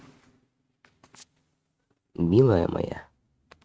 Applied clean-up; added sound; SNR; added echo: neural mask model RNNoise.